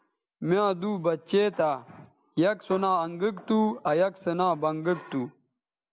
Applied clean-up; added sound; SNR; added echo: none; none; none; none.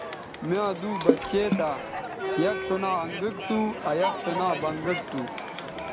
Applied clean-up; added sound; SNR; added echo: none; Crowd + Water / Splash, splatter; 2 dB; none.